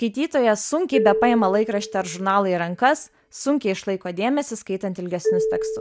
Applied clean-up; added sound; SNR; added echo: none; Marimba, xylophone; 6 dB; none.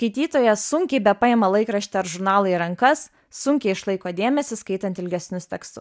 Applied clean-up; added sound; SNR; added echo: none; none; none; none.